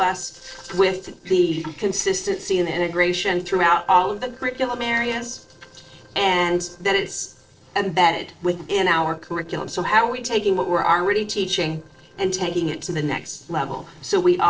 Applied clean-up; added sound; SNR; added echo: neural separator model SepFormer DNS4.